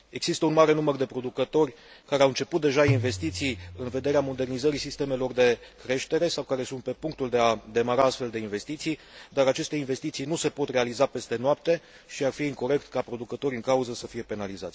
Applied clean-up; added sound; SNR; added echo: none; Tabla; 7 dB; none.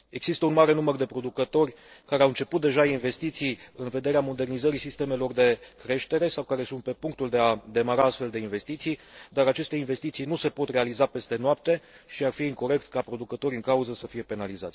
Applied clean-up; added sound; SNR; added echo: neural separator model SepFormer DNS4.